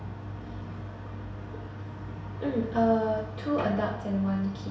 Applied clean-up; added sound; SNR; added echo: none; none; none; reverberation time 0.6 s.